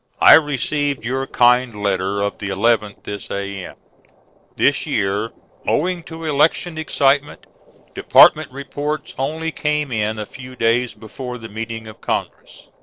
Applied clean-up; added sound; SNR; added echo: neural separator model SepFormer DNS4.